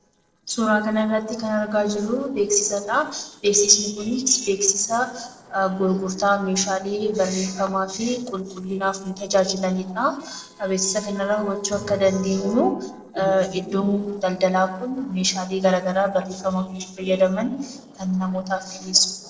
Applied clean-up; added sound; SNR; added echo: neural separator model SepFormer DNS4.